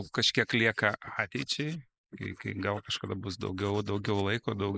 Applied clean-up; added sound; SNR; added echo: neural mask model Resemble Enhance denoiser.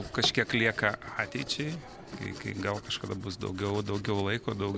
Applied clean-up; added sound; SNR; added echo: none; Drawer open or close + Writing; 12 dB; none.